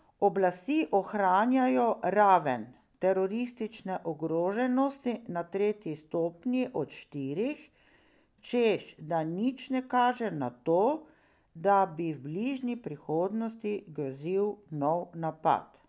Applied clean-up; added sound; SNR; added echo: none; none; none; none.